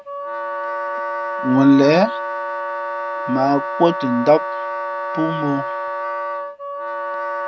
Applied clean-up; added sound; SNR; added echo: none; Wind instrument, woodwind instrument; 4 dB; none.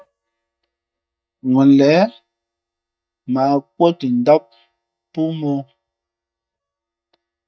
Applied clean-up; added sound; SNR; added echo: neural mask model DeepFilterNet 3.